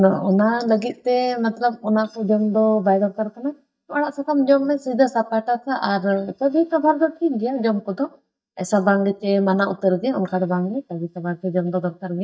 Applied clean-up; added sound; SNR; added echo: neural mask model DeepFilterNet 3.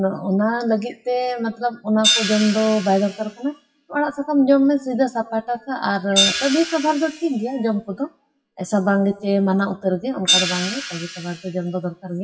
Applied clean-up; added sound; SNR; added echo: classical method WPE with log-MMSE.